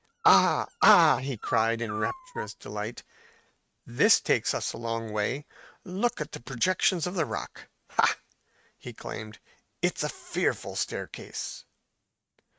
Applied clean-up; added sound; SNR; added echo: neural mask model RNNoise.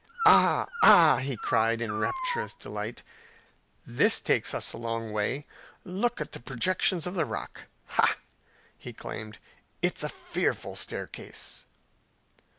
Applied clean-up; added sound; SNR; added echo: none; Dog; 3 dB; none.